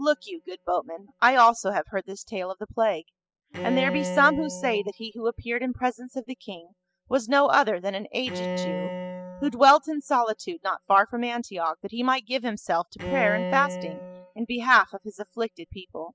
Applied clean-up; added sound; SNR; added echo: classical method spectral subtraction.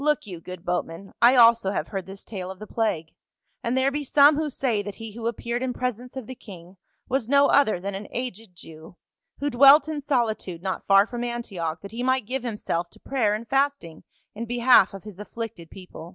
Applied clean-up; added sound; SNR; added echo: none; none; none; none.